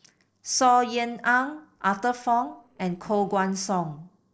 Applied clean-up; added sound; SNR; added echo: neural separator model SepFormer DNS4.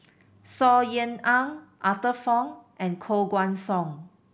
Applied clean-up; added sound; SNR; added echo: none; none; none; none.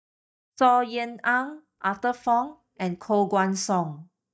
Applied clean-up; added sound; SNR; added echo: neural mask model DeepFilterNet 3.